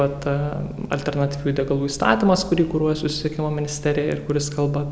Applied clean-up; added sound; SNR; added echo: none; none; none; none.